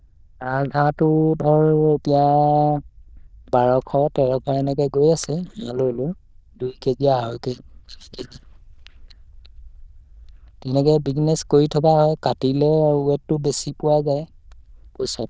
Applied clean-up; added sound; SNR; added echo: neural diffusion model UNIVERSE++.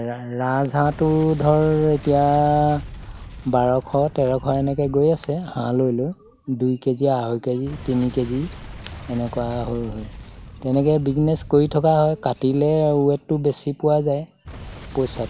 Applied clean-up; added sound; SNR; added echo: none; Boom; 18 dB; none.